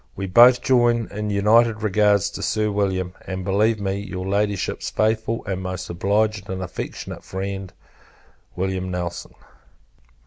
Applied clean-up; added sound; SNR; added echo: none; none; none; none.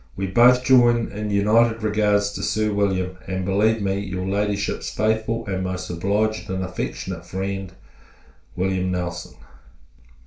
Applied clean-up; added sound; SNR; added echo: none; none; none; reverberation time 0.3 s.